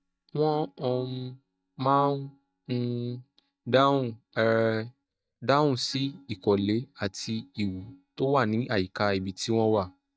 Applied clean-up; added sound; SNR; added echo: neural mask model DeepFilterNet 3.